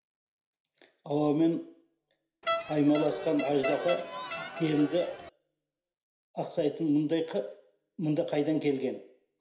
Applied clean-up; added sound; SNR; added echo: none; Crowd; 5 dB; reverberation time 0.5 s.